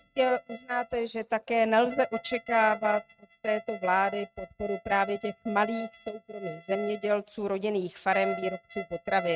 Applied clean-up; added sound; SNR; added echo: neural mask model RNNoise.